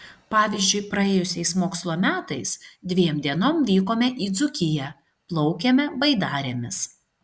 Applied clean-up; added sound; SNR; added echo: none; none; none; none.